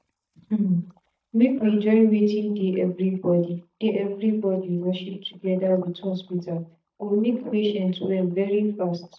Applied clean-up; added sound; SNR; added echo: neural mask model DeepFilterNet 3.